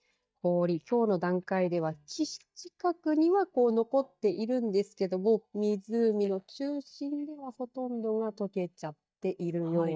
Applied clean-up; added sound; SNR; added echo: neural mask model DeepFilterNet 3.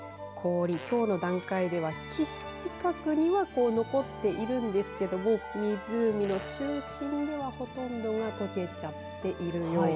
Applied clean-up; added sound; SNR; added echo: none; Fart + Wind instrument, woodwind instrument; 16 dB; none.